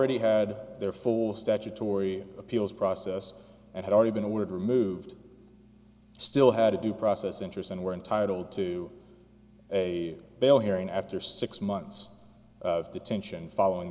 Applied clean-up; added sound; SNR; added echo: none; none; none; none.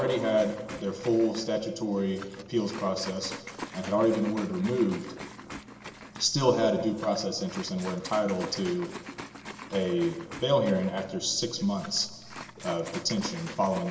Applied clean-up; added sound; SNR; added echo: none; Liquid; 14 dB; reverberation time 1.2 s.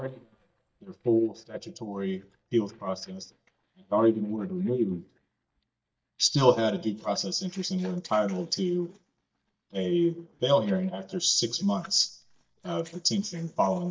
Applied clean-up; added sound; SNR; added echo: neural mask model DeepFilterNet 3.